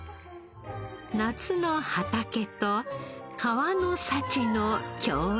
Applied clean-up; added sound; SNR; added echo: none; none; none; none.